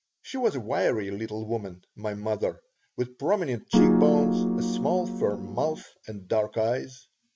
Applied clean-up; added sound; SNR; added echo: none; Piano; -5 dB; none.